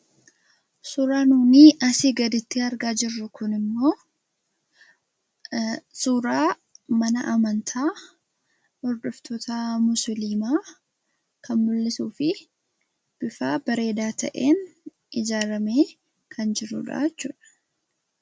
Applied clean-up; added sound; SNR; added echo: none; none; none; none.